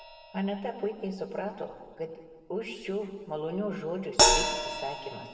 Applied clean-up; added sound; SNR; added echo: none; Crash cymbal; -3 dB; reverberation time 1.6 s.